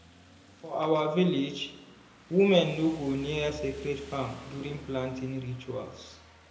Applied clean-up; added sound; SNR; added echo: none; Rain; 20 dB; reverberation time 0.7 s.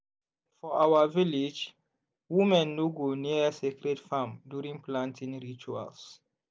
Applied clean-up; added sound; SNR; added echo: none; none; none; none.